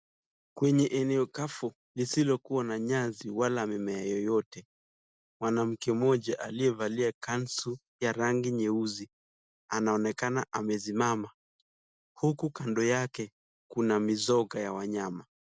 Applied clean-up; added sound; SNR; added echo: none; none; none; none.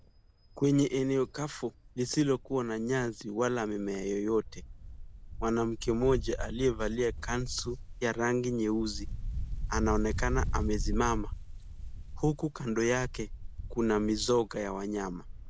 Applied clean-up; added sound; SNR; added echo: none; Wind; 6 dB; none.